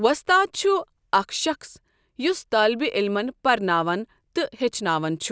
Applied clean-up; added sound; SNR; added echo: none; none; none; none.